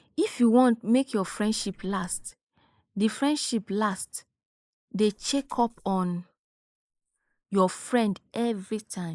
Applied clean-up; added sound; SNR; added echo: neural mask model Resemble Enhance denoiser.